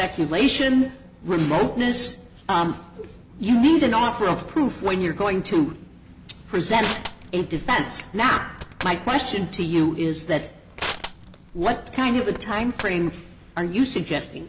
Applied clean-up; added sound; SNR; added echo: none; Crushing; 13 dB; none.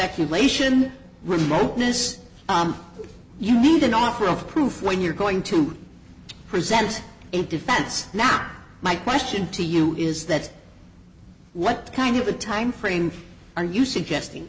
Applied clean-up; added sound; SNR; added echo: none; none; none; none.